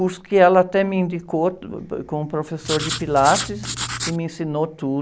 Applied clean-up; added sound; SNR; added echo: none; Writing; 7 dB; none.